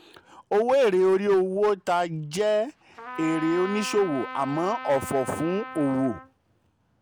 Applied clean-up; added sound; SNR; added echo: none; Trumpet; 12 dB; none.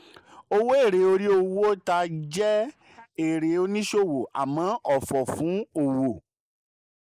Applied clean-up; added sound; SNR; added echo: neural mask model Resemble Enhance denoiser.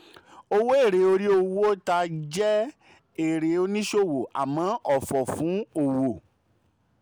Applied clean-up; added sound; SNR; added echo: none; none; none; none.